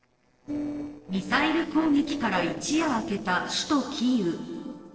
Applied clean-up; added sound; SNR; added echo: neural separator model SepFormer DNS4.